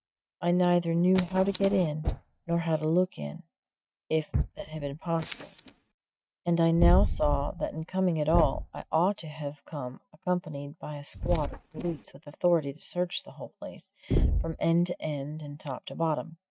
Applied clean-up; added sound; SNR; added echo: neural mask model RNNoise.